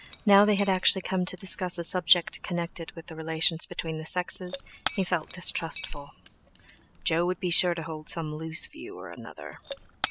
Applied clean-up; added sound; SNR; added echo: none; Shatter / Crushing; 15 dB; none.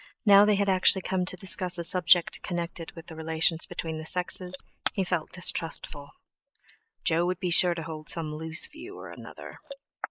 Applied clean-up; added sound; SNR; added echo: neural mask model Resemble Enhance denoiser.